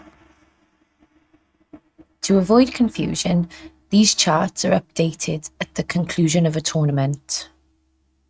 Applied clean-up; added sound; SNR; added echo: neural mask model RNNoise.